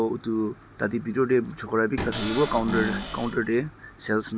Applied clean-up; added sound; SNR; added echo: none; Cupboard open or close / Door; 6 dB; none.